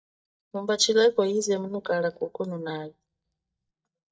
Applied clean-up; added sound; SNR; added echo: neural mask model DeepFilterNet 3.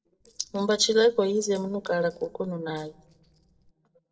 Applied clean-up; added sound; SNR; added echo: neural separator model SepFormer DNS4.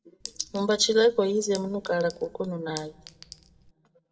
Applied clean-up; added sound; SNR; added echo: none; Chink, clink; 19 dB; reverberation time 0.6 s.